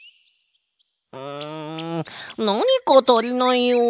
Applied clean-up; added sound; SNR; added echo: none; none; none; none.